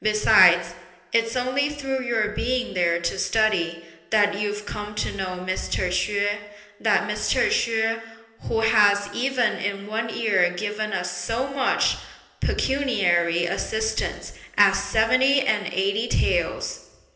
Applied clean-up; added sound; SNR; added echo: none; none; none; reverberation time 0.8 s.